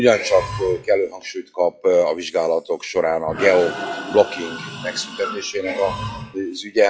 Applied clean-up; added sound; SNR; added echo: classical method log-MMSE.